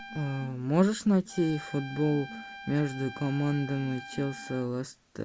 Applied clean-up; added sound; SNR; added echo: none; Trumpet; 16 dB; none.